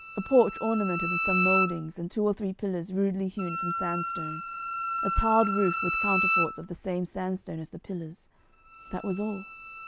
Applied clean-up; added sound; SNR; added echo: none; Wind instrument, woodwind instrument + Bowed string instrument; 2 dB; none.